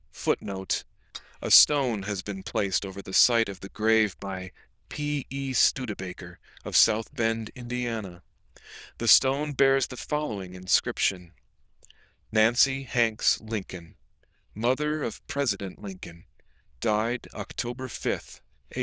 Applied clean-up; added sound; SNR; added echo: neural diffusion model UNIVERSE++.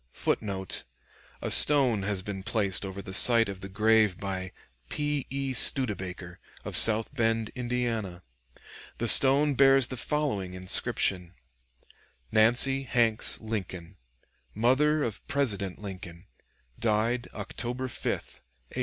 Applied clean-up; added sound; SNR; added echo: none; none; none; none.